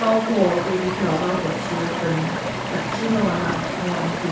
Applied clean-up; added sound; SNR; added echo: none; Stream; 5 dB; reverberation time 1.0 s.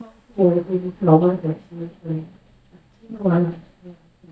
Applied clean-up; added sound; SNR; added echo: neural mask model DeepFilterNet 3.